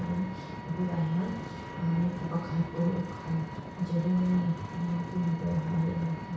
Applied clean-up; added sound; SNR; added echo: none; Vehicle; 9 dB; reverberation time 0.6 s.